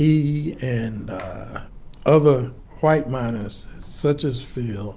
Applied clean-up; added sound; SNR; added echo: none; none; none; none.